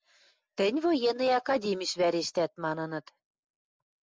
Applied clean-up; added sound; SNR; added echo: none; none; none; none.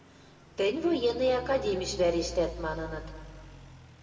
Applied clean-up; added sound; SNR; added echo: none; Idling / Truck; 14 dB; reverberation time 2.1 s.